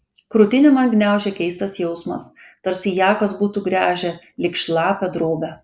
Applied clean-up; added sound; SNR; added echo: none; none; none; none.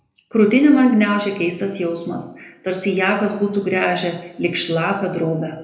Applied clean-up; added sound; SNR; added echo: none; none; none; reverberation time 0.7 s.